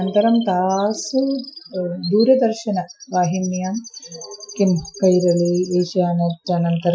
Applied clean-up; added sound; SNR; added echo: classical method Wiener filter.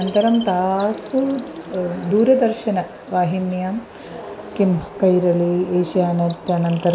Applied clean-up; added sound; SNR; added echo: none; Chirp, tweet; 18 dB; none.